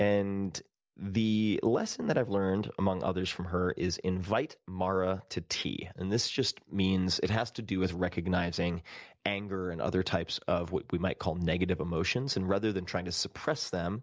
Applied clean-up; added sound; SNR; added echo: none; none; none; none.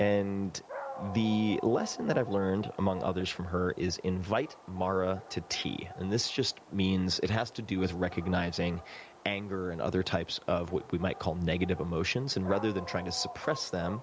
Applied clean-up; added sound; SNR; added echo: none; Dog; 15 dB; none.